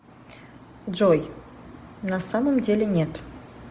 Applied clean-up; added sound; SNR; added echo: none; none; none; none.